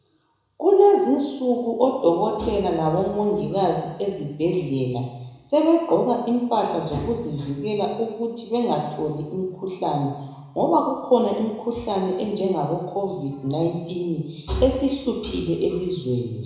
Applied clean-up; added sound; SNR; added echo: none; none; none; reverberation time 1.0 s.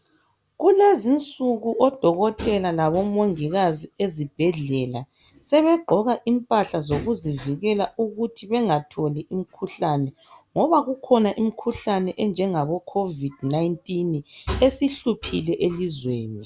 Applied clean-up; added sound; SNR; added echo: none; none; none; none.